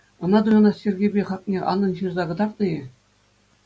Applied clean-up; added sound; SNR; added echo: none; none; none; none.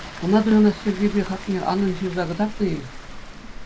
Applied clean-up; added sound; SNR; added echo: none; Water; 13 dB; none.